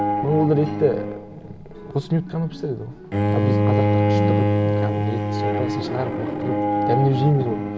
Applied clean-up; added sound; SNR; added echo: none; Bowed string instrument; -2 dB; none.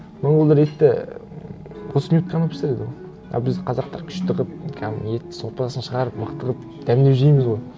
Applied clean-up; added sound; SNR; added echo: none; none; none; none.